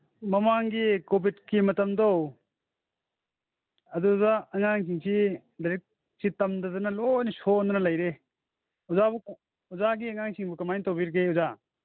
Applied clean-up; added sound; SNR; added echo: none; none; none; none.